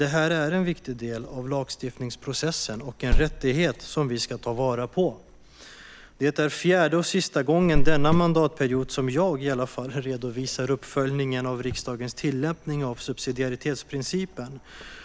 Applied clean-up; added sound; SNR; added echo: none; Cricket; 4 dB; none.